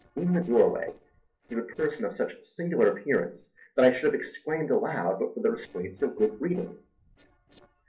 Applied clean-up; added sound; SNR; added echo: neural separator model SepFormer DNS4.